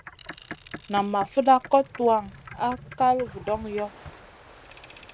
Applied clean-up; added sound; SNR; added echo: none; Boat, Water vehicle; 17 dB; none.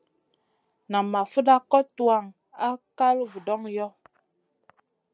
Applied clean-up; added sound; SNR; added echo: none; none; none; none.